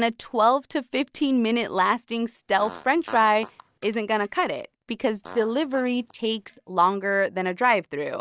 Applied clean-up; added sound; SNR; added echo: neural mask model DeepFilterNet 3.